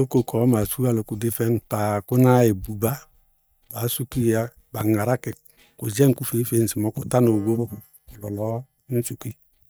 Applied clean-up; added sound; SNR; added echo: neural mask model DeepFilterNet 3.